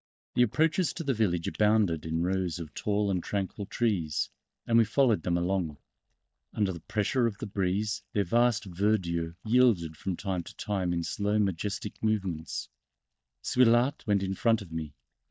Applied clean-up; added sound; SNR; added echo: neural mask model DeepFilterNet 3.